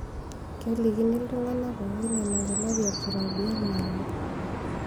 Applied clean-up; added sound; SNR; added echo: none; Chirp, tweet; 3 dB; none.